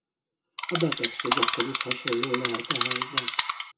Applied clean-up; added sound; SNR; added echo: none; Insect; -4 dB; reverberation time 0.2 s.